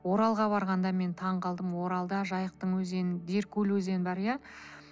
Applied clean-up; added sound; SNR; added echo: none; none; none; none.